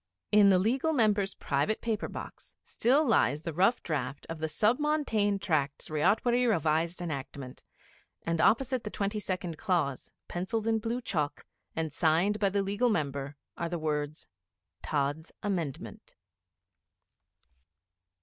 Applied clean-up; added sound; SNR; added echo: none; none; none; none.